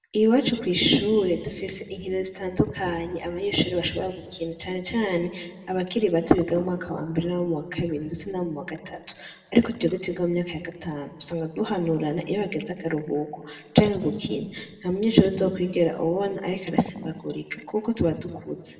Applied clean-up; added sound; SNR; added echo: none; none; none; reverberation time 1.2 s.